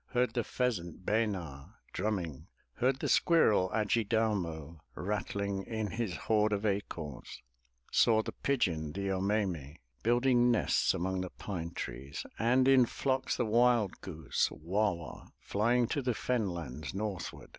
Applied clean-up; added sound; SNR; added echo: none; none; none; none.